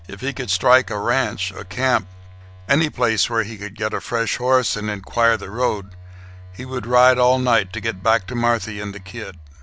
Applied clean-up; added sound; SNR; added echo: none; Telephone; 19 dB; none.